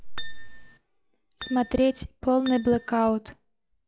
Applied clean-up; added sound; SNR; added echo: classical method log-MMSE.